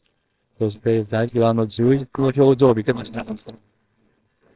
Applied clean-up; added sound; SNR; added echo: neural separator model SepFormer WHAMR!.